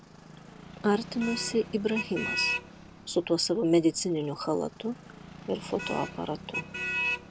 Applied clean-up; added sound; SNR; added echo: none; Motor vehicle (road); 7 dB; none.